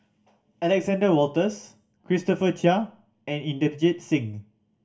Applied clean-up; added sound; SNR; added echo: none; none; none; reverberation time 0.2 s.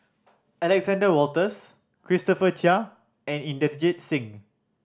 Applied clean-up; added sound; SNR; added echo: none; none; none; none.